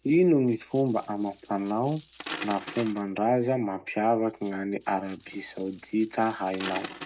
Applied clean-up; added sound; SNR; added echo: none; Coin (dropping); 16 dB; none.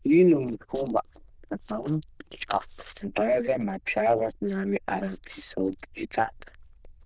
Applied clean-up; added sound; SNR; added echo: neural diffusion model UNIVERSE++.